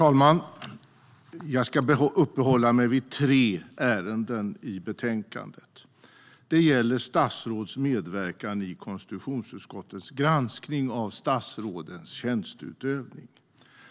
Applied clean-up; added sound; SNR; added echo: none; none; none; none.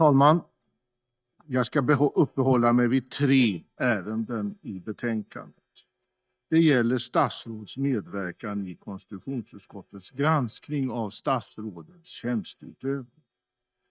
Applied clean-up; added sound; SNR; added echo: neural mask model DeepFilterNet 3.